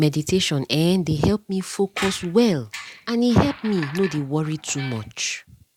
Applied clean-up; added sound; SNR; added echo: none; Squeak; 14 dB; none.